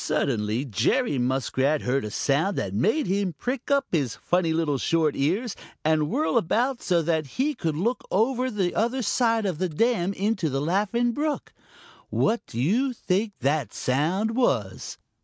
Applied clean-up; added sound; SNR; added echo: none; none; none; none.